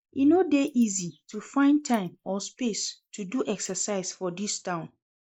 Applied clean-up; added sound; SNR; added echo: neural mask model Resemble Enhance denoiser.